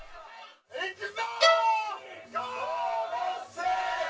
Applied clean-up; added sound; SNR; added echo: none; Bowed string instrument; -2 dB; reverberation time 0.2 s.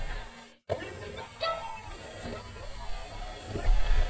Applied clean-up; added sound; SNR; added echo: neural mask model DeepFilterNet 3.